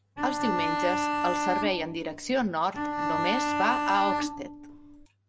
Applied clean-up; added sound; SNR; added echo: none; Bowed string instrument; -1 dB; none.